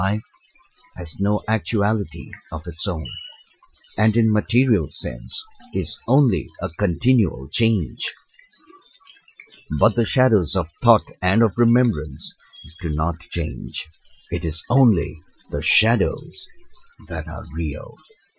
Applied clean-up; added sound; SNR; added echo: classical method Wiener filter.